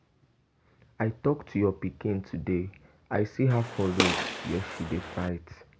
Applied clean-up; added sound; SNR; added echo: none; Gunshot, gunfire; 2 dB; none.